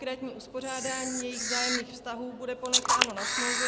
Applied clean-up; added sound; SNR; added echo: none; Camera; -4 dB; none.